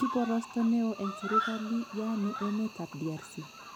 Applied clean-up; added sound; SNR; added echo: none; Cricket; 6 dB; none.